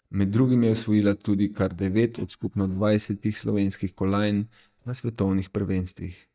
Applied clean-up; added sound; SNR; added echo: neural mask model DeepFilterNet 3.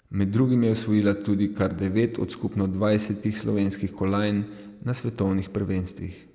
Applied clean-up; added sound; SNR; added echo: none; none; none; none.